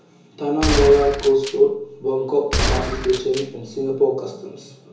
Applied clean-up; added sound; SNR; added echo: none; Gunshot, gunfire; 4 dB; reverberation time 0.8 s.